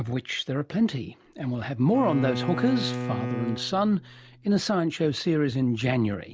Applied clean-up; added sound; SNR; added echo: none; Bowed string instrument; 7 dB; none.